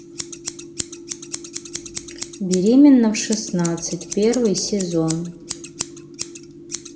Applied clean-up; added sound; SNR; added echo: none; Scissors; 13 dB; reverberation time 1.3 s.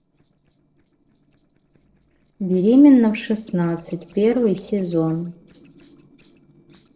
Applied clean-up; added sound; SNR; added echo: neural separator model SepFormer DNS4.